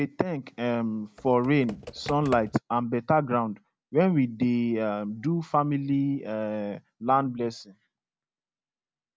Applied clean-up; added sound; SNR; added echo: none; Computer keyboard; 14 dB; none.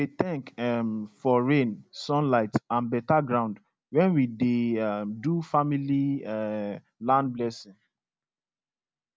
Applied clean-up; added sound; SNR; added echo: none; none; none; none.